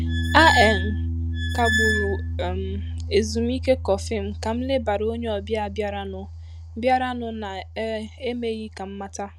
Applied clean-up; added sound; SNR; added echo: none; Squeak + Piano; 3 dB; none.